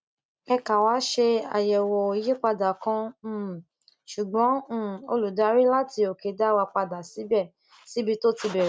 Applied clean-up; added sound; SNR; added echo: none; none; none; none.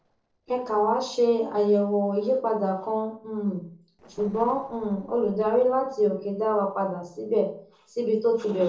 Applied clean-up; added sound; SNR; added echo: neural separator model SepFormer DNS4.